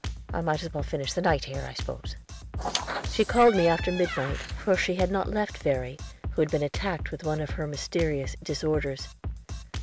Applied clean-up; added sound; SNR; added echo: none; Drum kit + Squeak; 7 dB; none.